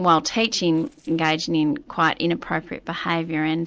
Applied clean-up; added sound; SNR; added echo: neural separator model SepFormer DNS4.